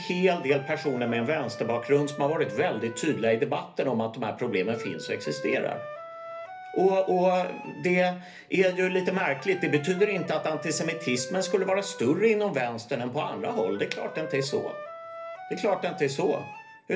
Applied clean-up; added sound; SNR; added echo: none; Wind instrument, woodwind instrument; 14 dB; reverberation time 0.3 s.